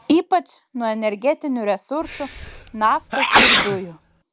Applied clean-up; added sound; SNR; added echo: none; Sneeze; -3 dB; none.